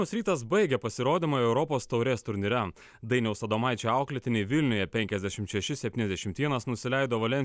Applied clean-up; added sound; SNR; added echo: none; none; none; none.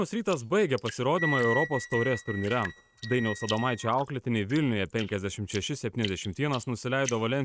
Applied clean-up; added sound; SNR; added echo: neural mask model RNNoise.